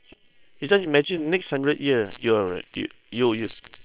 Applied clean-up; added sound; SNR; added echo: neural separator model SepFormer WHAM!.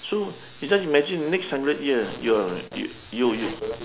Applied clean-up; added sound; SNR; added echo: none; none; none; none.